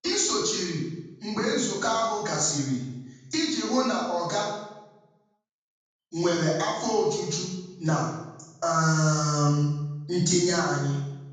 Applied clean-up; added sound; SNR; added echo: none; none; none; reverberation time 1.2 s.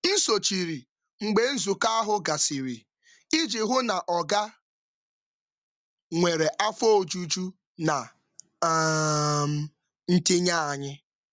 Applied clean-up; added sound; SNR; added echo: none; none; none; none.